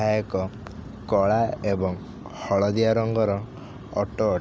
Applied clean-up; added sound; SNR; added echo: none; none; none; none.